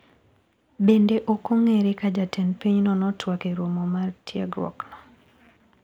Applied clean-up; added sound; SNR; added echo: none; none; none; none.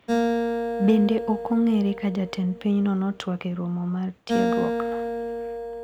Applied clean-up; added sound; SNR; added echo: none; Acoustic guitar; 3 dB; none.